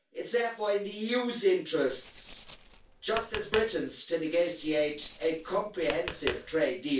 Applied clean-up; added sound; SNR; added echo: none; Tap; 11 dB; reverberation time 0.2 s.